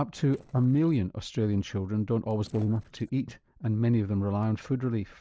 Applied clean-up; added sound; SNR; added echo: neural separator model SepFormer DNS4.